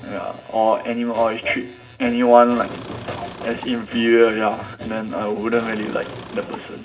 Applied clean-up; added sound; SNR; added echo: none; Engine / Car; 15 dB; reverberation time 0.4 s.